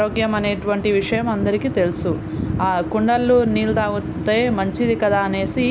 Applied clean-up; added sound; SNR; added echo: none; none; none; none.